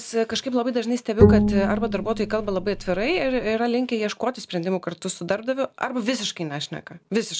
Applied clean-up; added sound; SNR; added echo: none; Bowed string instrument; -3 dB; none.